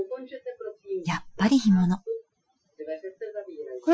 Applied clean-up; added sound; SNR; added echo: classical method Wiener filter.